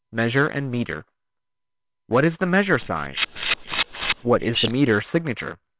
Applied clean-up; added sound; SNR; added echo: neural separator model SepFormer WHAM!.